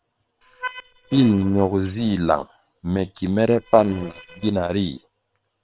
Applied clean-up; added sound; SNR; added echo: neural separator model SepFormer WHAM!.